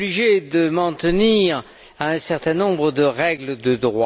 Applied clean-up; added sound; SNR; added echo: none; none; none; none.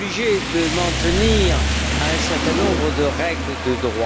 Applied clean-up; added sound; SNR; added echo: none; Rain; -1 dB; none.